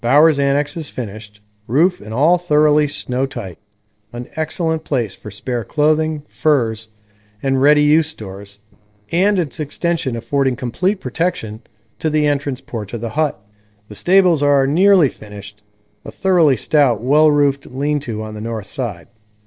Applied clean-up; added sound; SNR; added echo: neural separator model SepFormer DNS4.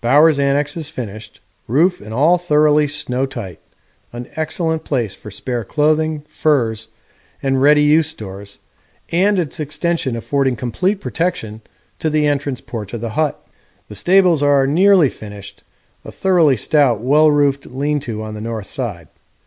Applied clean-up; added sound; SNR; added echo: none; none; none; none.